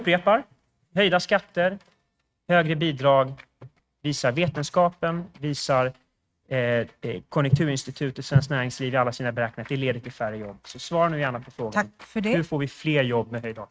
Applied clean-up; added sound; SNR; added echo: neural mask model RNNoise.